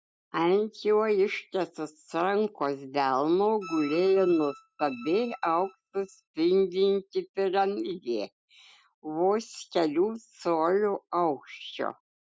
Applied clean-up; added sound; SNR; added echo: neural mask model RNNoise.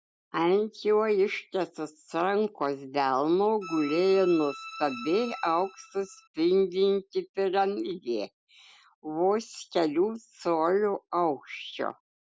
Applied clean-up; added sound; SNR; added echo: none; Bowed string instrument; 14 dB; none.